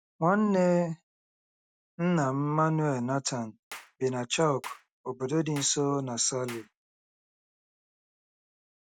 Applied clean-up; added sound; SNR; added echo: none; Clapping; 20 dB; none.